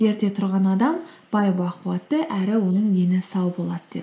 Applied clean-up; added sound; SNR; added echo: neural mask model Resemble Enhance denoiser.